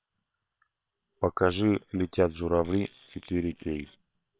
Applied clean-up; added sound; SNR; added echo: neural separator model SepFormer WHAM!.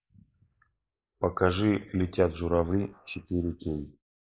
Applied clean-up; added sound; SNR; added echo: neural mask model Resemble Enhance denoiser.